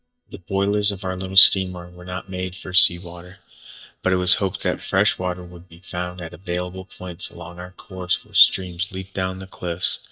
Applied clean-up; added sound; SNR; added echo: neural mask model DeepFilterNet 3.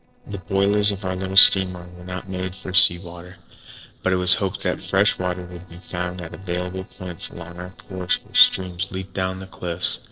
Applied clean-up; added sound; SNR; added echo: neural separator model SepFormer DNS4.